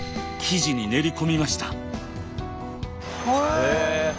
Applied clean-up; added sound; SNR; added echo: none; none; none; none.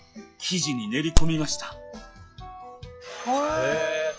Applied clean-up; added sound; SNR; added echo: classical method log-MMSE.